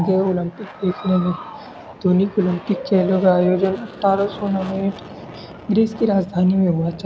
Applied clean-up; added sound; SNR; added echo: none; Aircraft; 18 dB; none.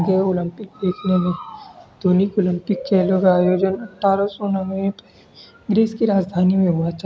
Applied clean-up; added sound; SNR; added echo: none; none; none; none.